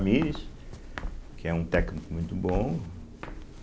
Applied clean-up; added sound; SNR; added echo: none; Walk, footsteps; 6 dB; none.